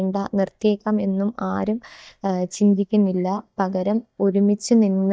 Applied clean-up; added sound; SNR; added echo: neural mask model DeepFilterNet 3.